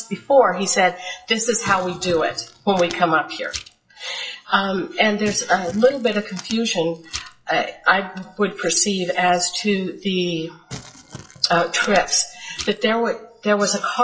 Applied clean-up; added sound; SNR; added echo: classical method WPE with log-MMSE.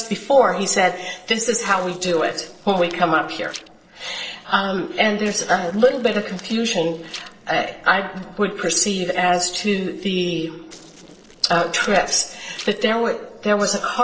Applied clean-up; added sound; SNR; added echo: neural separator model SepFormer DNS4.